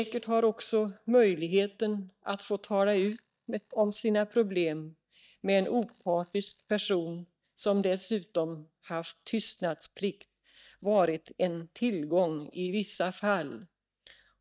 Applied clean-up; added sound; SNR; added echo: neural mask model DeepFilterNet 3.